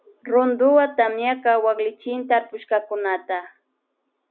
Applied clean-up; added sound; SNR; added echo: none; none; none; none.